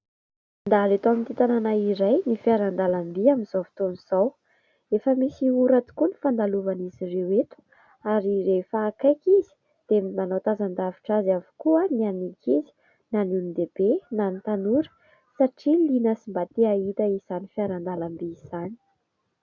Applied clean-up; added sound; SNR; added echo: none; none; none; none.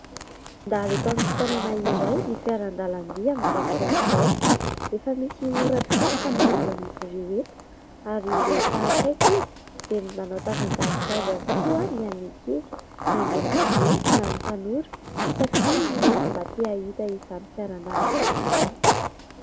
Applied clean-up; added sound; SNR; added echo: none; Zipper (clothing); -4 dB; none.